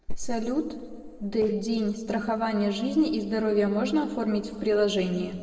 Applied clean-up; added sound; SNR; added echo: neural separator model SepFormer DNS4.